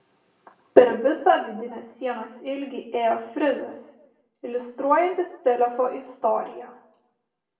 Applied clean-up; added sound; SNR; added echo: none; none; none; reverberation time 0.7 s.